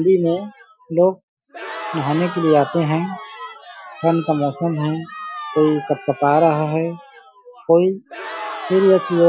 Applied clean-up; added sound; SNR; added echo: classical method Wiener filter.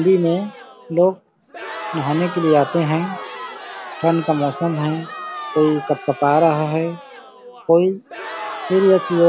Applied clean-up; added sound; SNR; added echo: none; Crowd; 13 dB; none.